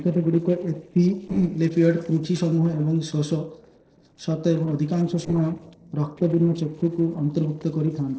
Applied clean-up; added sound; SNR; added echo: neural separator model SepFormer DNS4.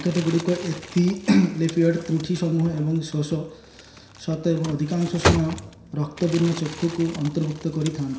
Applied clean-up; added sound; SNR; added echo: none; Crumpling, crinkling; 9 dB; reverberation time 0.7 s.